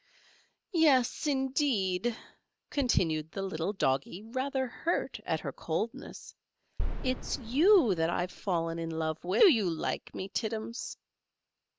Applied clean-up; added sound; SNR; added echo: none; Boom; 5 dB; none.